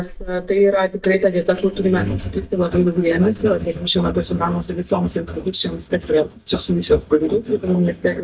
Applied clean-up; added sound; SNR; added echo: neural mask model DeepFilterNet 3.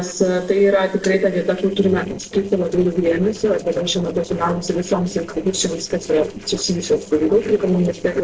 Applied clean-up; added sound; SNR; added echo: neural separator model SepFormer DNS4.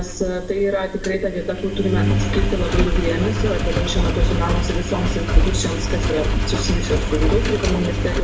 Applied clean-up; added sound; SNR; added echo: none; Engine; -3 dB; reverberation time 0.7 s.